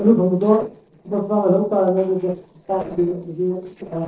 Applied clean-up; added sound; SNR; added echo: neural separator model SepFormer DNS4.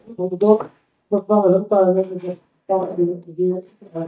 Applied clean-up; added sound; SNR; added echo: neural mask model DeepFilterNet 3.